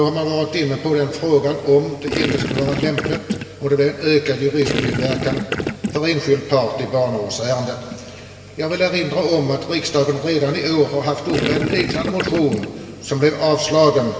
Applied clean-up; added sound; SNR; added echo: none; Gurgling; 3 dB; reverberation time 2.3 s.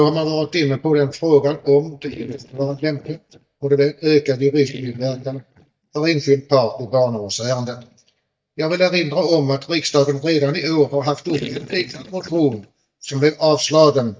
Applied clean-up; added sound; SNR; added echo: neural mask model DeepFilterNet 3.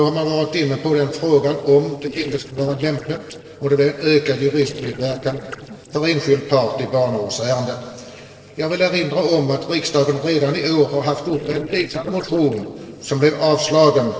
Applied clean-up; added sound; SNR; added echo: neural separator model SepFormer DNS4.